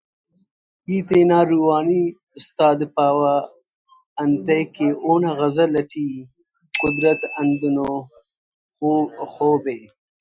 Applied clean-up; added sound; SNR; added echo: classical method Wiener filter.